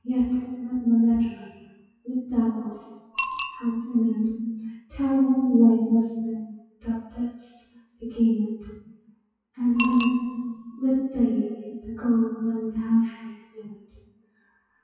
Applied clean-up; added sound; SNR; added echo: classical method WPE with log-MMSE.